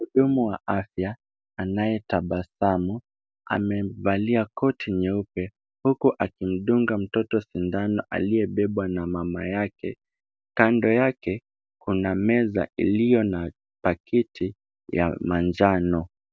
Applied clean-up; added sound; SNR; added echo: none; none; none; none.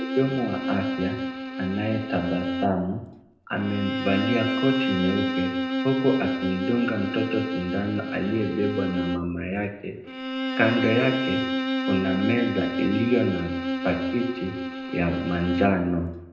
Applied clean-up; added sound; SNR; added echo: none; Bowed string instrument; 2 dB; reverberation time 0.7 s.